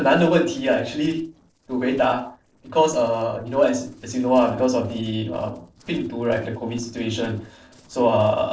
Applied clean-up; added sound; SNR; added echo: neural separator model SepFormer DNS4.